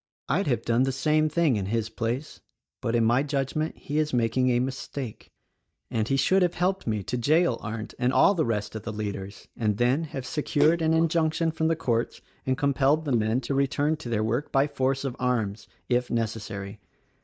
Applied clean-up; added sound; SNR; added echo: neural mask model DeepFilterNet 3.